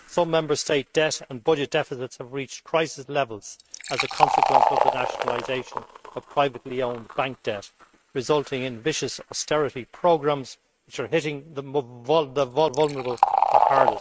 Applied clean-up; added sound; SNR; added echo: neural mask model RNNoise.